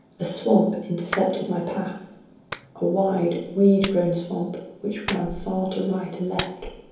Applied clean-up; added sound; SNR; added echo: none; Clapping; 14 dB; reverberation time 0.9 s.